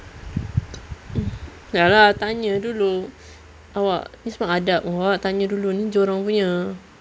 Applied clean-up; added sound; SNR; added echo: none; none; none; none.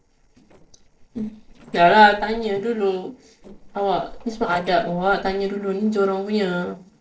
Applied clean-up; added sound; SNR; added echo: neural separator model SepFormer DNS4.